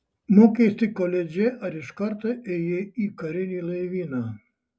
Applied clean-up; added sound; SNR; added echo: none; none; none; none.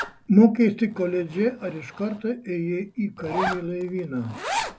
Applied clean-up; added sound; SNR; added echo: none; Zipper (clothing); 10 dB; none.